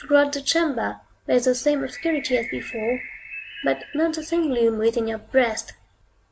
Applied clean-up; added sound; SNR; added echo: none; Bird; 14 dB; none.